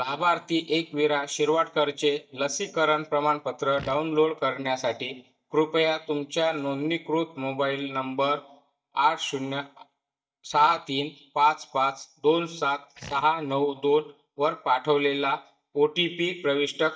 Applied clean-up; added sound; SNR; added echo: neural mask model DeepFilterNet 3.